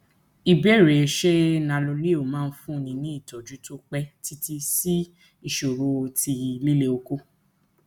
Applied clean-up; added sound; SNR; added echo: none; none; none; none.